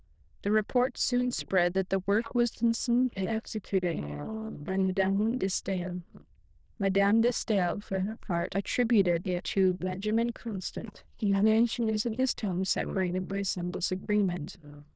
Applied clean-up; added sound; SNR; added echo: neural diffusion model UNIVERSE++.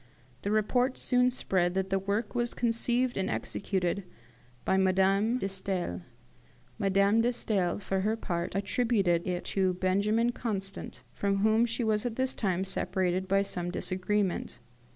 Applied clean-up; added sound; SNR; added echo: none; none; none; none.